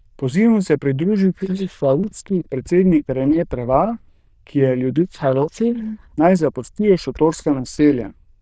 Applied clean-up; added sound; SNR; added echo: neural diffusion model UNIVERSE++.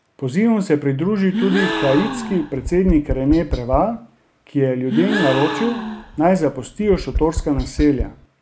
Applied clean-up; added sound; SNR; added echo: none; Gasp + Tap; 6 dB; none.